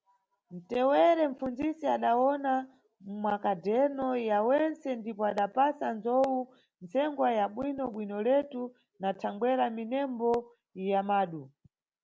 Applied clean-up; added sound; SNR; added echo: none; none; none; none.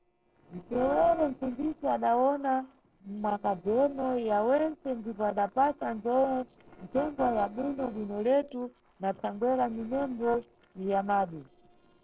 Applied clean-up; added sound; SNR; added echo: neural separator model SepFormer DNS4.